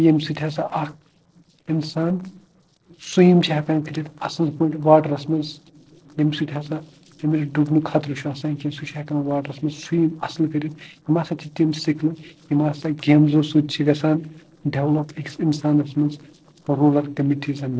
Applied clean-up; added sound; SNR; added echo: neural separator model SepFormer DNS4.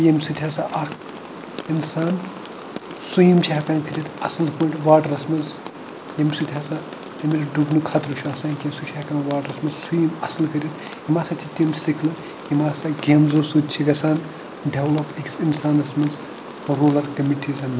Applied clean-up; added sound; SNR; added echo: none; Rain; 13 dB; none.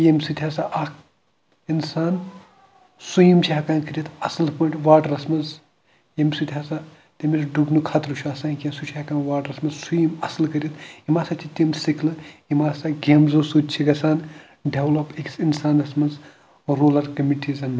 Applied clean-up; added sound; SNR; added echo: none; none; none; none.